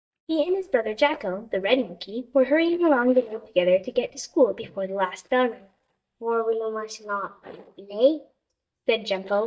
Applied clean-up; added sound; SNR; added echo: neural mask model DeepFilterNet 3.